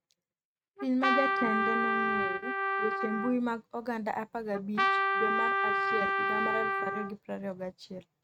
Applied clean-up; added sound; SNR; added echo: neural mask model RNNoise.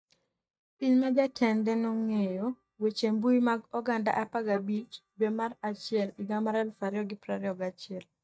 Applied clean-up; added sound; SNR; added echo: neural mask model DeepFilterNet 3.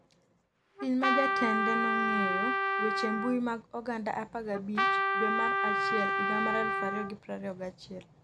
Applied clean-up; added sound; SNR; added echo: none; Trumpet; -4 dB; none.